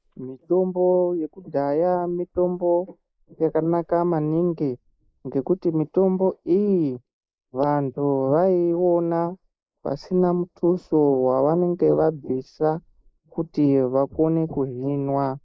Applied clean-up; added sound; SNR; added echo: neural mask model Resemble Enhance denoiser.